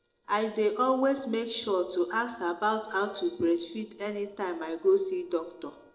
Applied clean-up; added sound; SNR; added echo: neural separator model SepFormer DNS4.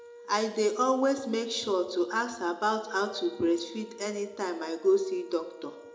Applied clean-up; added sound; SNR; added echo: none; Wind instrument, woodwind instrument; 19 dB; reverberation time 0.6 s.